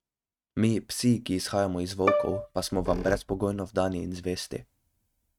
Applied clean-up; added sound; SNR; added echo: neural mask model RNNoise.